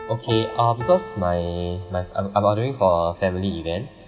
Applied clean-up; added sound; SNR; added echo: none; Piano; 16 dB; none.